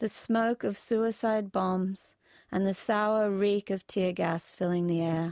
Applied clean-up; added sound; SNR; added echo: none; none; none; none.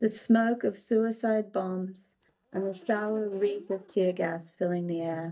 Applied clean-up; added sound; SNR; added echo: neural mask model DeepFilterNet 3.